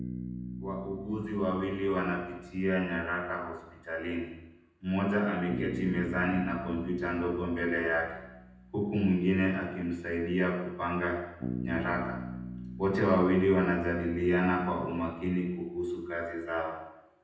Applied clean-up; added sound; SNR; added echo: none; Bass guitar; 12 dB; reverberation time 0.9 s.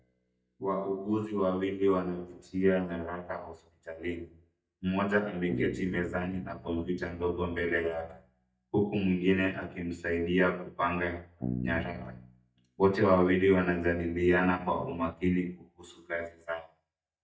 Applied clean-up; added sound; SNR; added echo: neural mask model DeepFilterNet 3.